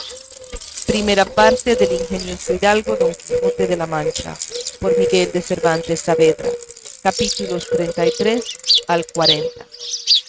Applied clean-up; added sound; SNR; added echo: neural mask model RNNoise.